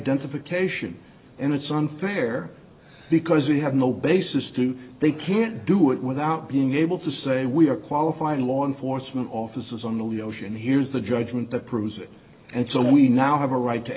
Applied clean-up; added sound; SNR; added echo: none; none; none; none.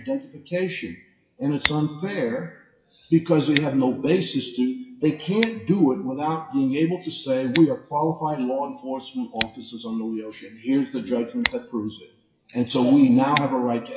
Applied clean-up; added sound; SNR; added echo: classical method WPE with log-MMSE.